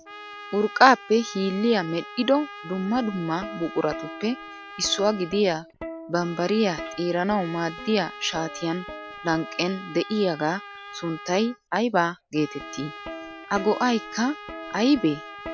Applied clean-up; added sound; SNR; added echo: none; Trumpet + Plucked string instrument; 14 dB; none.